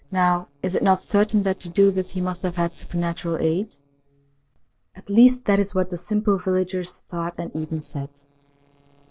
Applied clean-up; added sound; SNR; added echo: neural separator model SepFormer DNS4.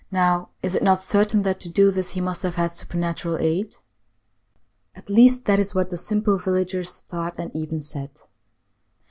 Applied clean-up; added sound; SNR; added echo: none; none; none; none.